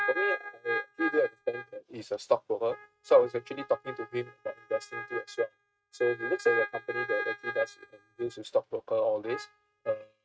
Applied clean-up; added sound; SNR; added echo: neural mask model RNNoise.